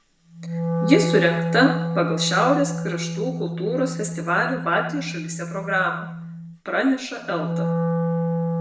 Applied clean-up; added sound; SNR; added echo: none; Wind instrument, woodwind instrument; 2 dB; reverberation time 0.7 s.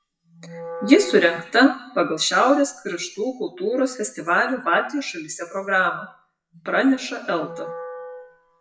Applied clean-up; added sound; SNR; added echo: classical method WPE with log-MMSE.